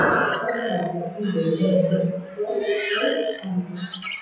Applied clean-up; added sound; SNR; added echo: classical method WPE with log-MMSE.